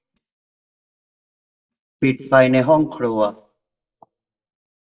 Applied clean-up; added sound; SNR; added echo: neural mask model DeepFilterNet 3.